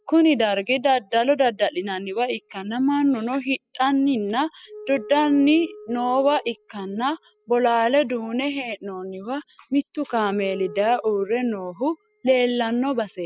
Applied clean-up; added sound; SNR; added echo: classical method spectral subtraction.